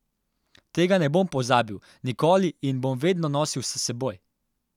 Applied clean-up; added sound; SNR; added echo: none; none; none; none.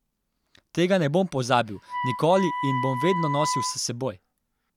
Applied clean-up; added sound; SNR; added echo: none; Wind instrument, woodwind instrument; 6 dB; none.